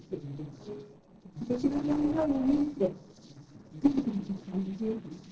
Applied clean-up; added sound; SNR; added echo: neural separator model SepFormer DNS4.